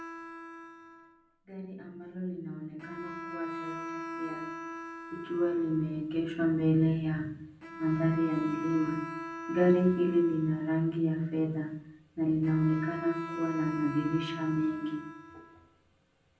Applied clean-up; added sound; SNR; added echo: none; Bowed string instrument; 11 dB; reverberation time 0.6 s.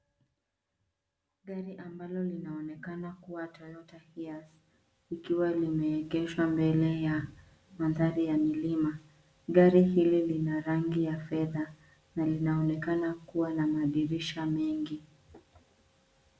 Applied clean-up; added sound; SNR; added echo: none; none; none; none.